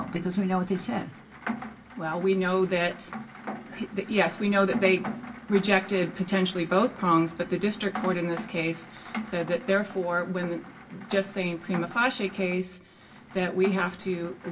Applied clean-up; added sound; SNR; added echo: none; Rain; 12 dB; reverberation time 0.2 s.